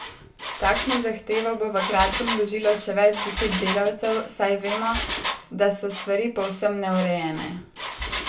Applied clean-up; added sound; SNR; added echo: none; Engine; 6 dB; reverberation time 0.2 s.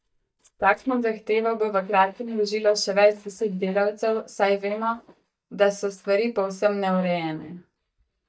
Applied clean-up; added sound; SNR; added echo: neural mask model DeepFilterNet 3.